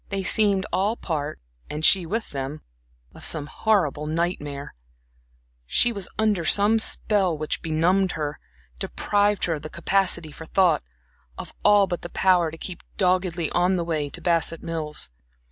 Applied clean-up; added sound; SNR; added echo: none; none; none; none.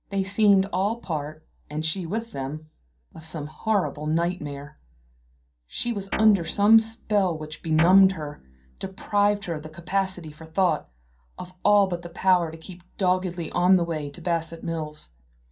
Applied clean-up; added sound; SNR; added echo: none; Guitar; 10 dB; reverberation time 0.3 s.